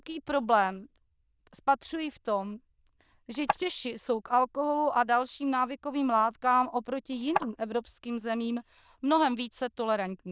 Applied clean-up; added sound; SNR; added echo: neural diffusion model UNIVERSE++.